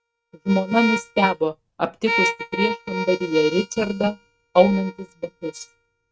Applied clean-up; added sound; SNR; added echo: neural mask model RNNoise.